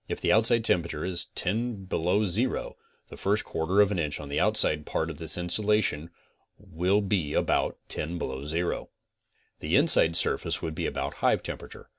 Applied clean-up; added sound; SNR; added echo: none; none; none; none.